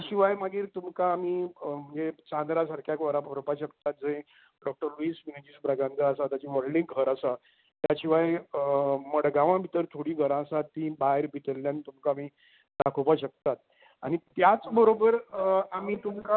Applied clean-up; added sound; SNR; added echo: none; none; none; none.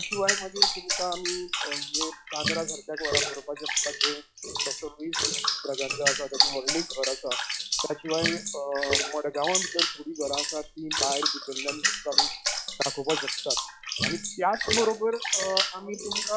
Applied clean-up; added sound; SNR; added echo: classical method log-MMSE.